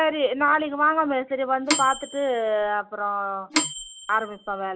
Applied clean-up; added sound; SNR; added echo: none; Microwave oven / Bell; 5 dB; none.